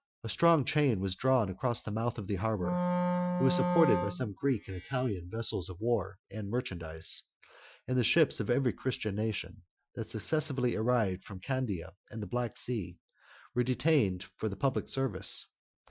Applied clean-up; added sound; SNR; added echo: classical method Wiener filter.